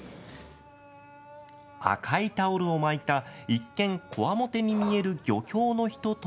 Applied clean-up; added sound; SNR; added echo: none; none; none; none.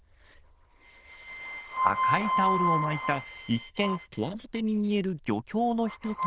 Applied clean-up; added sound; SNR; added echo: neural diffusion model UNIVERSE++.